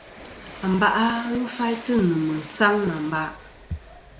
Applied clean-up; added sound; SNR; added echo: none; Train; 17 dB; none.